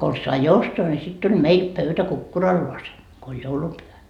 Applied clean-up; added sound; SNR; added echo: none; none; none; none.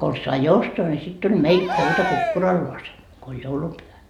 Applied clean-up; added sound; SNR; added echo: none; Cheering; 5 dB; none.